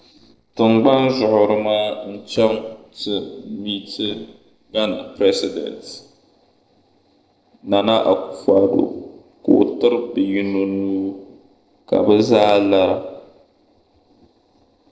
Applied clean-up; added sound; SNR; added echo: neural separator model SepFormer DNS4.